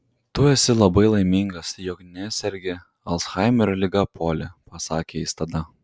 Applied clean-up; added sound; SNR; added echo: none; none; none; none.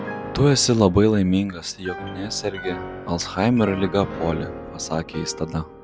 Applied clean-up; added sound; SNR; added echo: none; Piano; 12 dB; none.